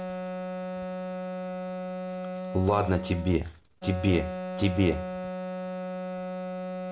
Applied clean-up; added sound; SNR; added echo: none; Wind instrument, woodwind instrument; 4 dB; none.